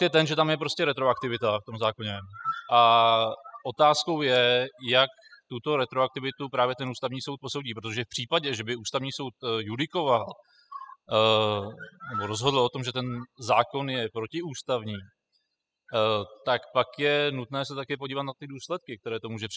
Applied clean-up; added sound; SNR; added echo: classical method spectral subtraction.